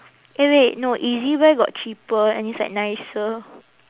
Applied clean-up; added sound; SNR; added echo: none; none; none; none.